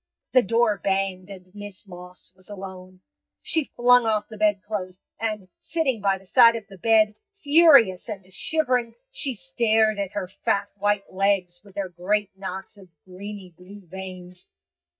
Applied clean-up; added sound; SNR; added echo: neural mask model DeepFilterNet 3.